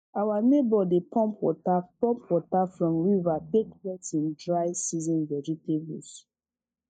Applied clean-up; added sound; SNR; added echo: neural mask model DeepFilterNet 3.